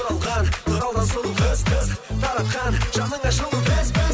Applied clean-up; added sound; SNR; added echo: none; none; none; none.